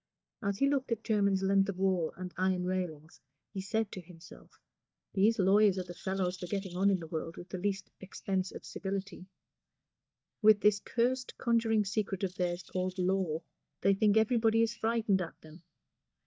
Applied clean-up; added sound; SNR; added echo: neural mask model DeepFilterNet 3.